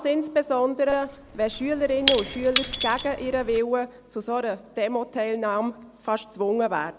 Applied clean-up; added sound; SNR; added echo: none; Shatter / Crushing; 5 dB; none.